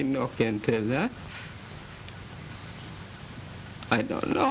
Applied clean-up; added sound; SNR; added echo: none; none; none; none.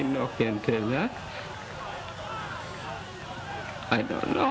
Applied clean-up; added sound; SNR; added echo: none; Crowd / Cheering; 8 dB; none.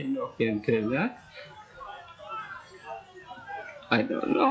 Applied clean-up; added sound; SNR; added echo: classical method log-MMSE.